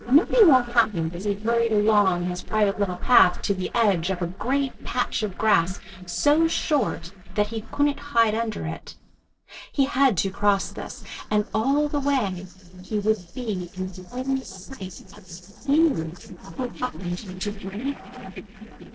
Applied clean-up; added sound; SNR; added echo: neural separator model SepFormer DNS4.